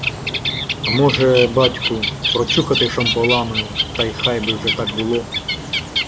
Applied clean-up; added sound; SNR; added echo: none; Bird; 2 dB; none.